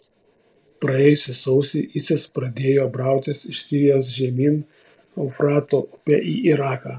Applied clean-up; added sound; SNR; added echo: neural mask model Resemble Enhance denoiser.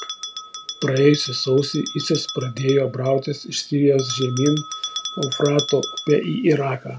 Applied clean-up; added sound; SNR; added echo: none; Bell; 12 dB; none.